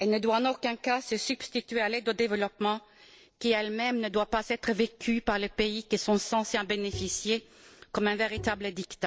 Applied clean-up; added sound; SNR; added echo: neural separator model SepFormer DNS4.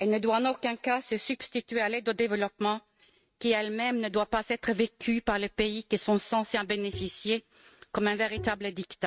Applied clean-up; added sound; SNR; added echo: neural mask model RNNoise.